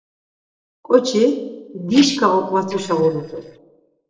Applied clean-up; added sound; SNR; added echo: neural separator model SepFormer DNS4.